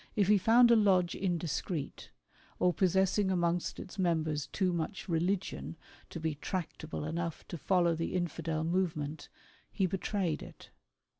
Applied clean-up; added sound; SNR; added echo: none; none; none; none.